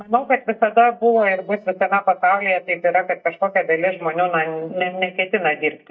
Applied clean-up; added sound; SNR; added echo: neural mask model DeepFilterNet 3.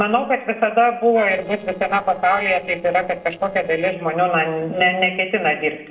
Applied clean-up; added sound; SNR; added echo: neural separator model SepFormer DNS4.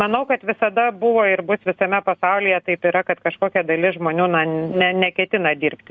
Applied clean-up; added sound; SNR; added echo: none; none; none; none.